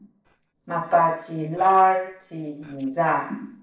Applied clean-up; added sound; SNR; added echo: neural separator model SepFormer DNS4.